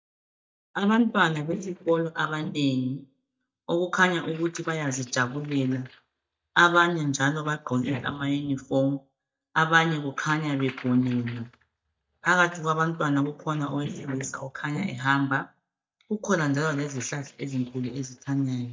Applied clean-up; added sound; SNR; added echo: neural mask model DeepFilterNet 3.